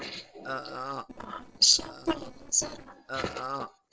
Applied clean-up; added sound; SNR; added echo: neural separator model SepFormer DNS4.